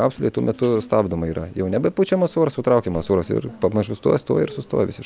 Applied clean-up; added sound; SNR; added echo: none; none; none; none.